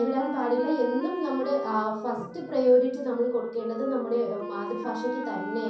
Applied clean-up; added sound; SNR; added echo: none; Wind instrument, woodwind instrument; 10 dB; reverberation time 0.6 s.